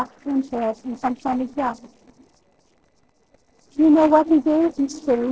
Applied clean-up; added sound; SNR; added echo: neural separator model SepFormer DNS4.